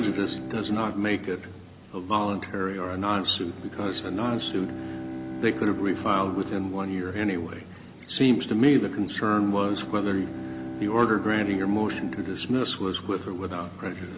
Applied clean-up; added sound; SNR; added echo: none; Bowed string instrument; 12 dB; none.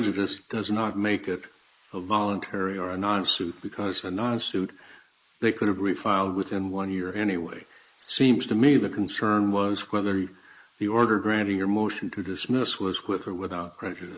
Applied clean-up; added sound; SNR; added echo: neural mask model Resemble Enhance denoiser.